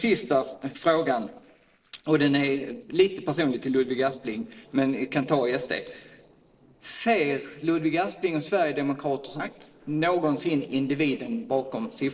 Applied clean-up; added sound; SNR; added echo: neural separator model SepFormer DNS4.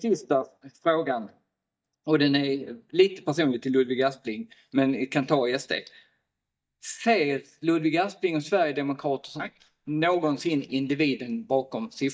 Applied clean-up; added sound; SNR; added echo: neural mask model DeepFilterNet 3.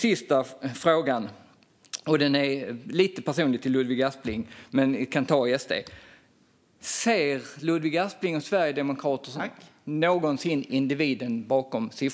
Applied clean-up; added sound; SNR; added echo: none; none; none; none.